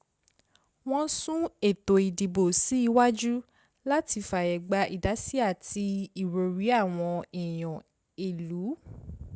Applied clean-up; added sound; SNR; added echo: none; none; none; none.